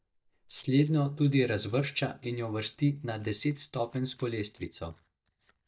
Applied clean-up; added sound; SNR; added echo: neural mask model DeepFilterNet 3.